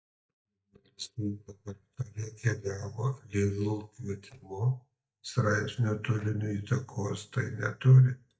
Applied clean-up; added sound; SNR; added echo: neural mask model DeepFilterNet 3.